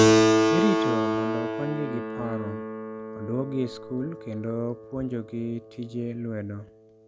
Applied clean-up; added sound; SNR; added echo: none; Keyboard (musical); -5 dB; none.